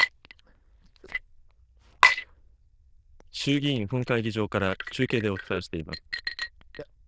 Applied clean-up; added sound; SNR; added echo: neural diffusion model UNIVERSE++.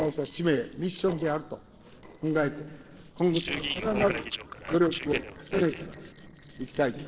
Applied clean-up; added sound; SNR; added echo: neural separator model SepFormer DNS4.